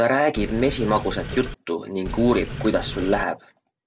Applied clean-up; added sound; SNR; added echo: none; Sink (filling or washing); 8 dB; none.